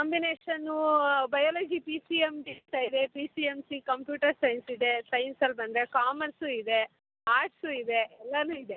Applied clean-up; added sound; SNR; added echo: none; none; none; none.